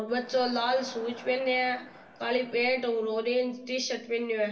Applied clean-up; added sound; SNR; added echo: none; Crowd; 20 dB; reverberation time 0.3 s.